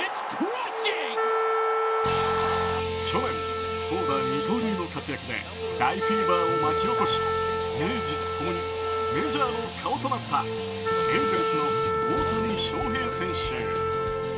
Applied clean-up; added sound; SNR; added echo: none; Wind instrument, woodwind instrument; -2 dB; reverberation time 0.2 s.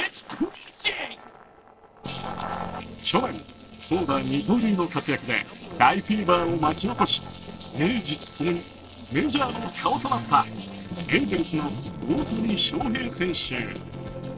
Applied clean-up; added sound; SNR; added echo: neural separator model SepFormer DNS4.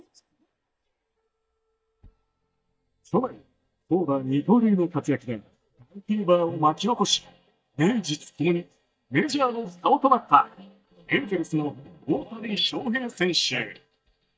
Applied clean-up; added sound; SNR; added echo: neural mask model DeepFilterNet 3.